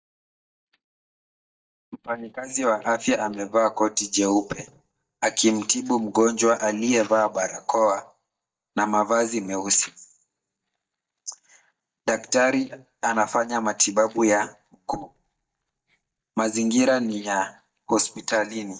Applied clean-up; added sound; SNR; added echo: neural mask model DeepFilterNet 3.